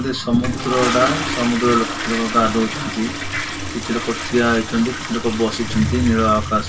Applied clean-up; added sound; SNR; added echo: none; Toilet flush; 6 dB; reverberation time 0.2 s.